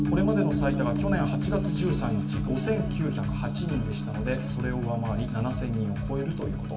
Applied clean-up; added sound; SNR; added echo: none; Gong; 0 dB; reverberation time 0.6 s.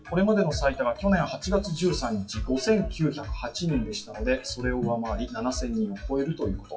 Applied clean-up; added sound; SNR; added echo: classical method WPE with log-MMSE.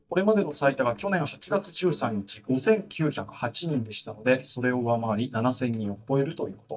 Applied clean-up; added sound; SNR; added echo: neural mask model DeepFilterNet 3.